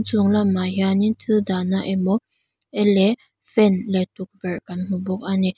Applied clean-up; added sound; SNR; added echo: none; none; none; none.